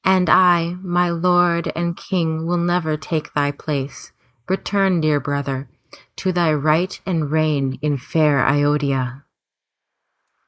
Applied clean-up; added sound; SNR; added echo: neural mask model Resemble Enhance denoiser.